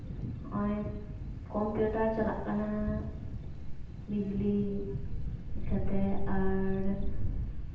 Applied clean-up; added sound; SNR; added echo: none; Thunder; -1 dB; reverberation time 0.9 s.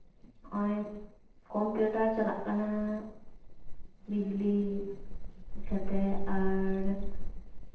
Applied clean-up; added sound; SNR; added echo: neural separator model SepFormer DNS4.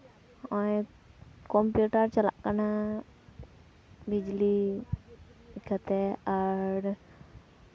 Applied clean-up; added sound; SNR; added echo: none; none; none; none.